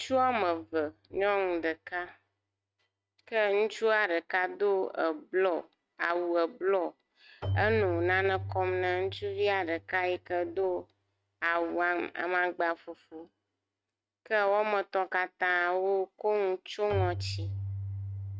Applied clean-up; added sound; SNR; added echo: neural mask model RNNoise.